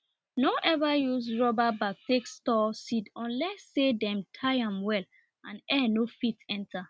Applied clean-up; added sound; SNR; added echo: none; none; none; none.